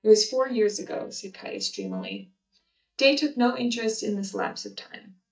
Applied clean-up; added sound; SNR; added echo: neural mask model DeepFilterNet 3.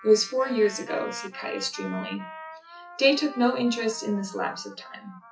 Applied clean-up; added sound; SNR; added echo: classical method WPE with log-MMSE.